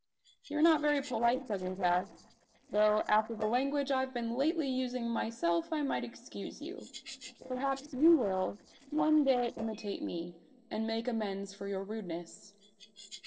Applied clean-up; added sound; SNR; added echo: neural separator model SepFormer DNS4.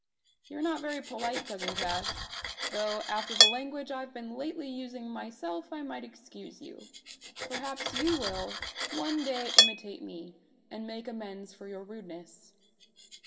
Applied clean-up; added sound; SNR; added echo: none; Cutlery, silverware; -3 dB; reverberation time 2.3 s.